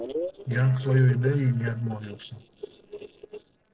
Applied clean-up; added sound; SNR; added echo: neural separator model SepFormer DNS4.